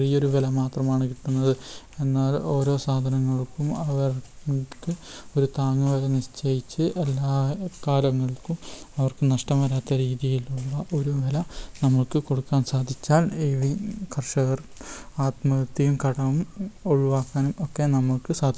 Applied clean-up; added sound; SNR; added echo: none; none; none; none.